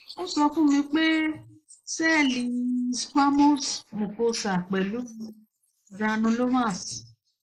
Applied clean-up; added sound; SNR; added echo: neural mask model Resemble Enhance denoiser.